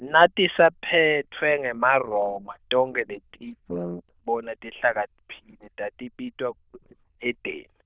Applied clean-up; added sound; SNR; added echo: neural diffusion model UNIVERSE++.